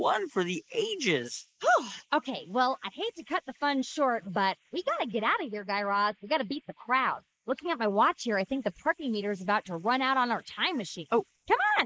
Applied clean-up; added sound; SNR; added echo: neural mask model Resemble Enhance denoiser.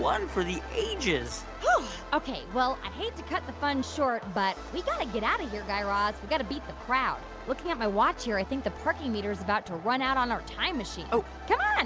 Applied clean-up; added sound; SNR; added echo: none; none; none; none.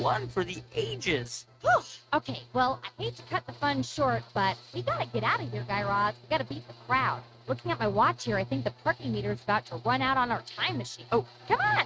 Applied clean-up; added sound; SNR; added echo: neural mask model RNNoise.